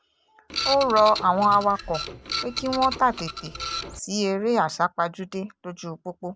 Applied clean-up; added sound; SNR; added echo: none; Printer; 8 dB; none.